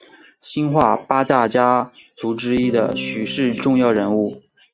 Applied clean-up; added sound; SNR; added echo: neural mask model RNNoise.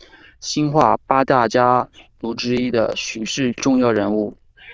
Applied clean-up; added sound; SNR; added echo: neural diffusion model UNIVERSE++.